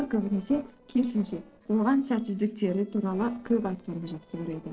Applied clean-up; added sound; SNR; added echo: neural separator model SepFormer DNS4.